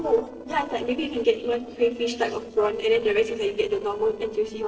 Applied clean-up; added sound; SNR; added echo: neural separator model SepFormer DNS4.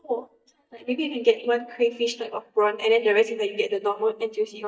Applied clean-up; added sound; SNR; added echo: neural mask model DeepFilterNet 3.